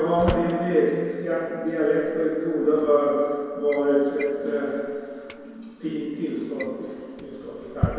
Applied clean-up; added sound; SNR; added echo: none; Drawer open or close; 12 dB; reverberation time 2.2 s.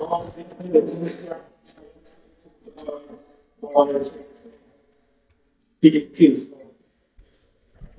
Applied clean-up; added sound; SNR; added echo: neural mask model DeepFilterNet 3.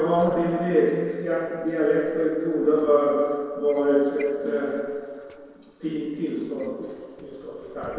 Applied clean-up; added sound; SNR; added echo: neural separator model SepFormer DNS4.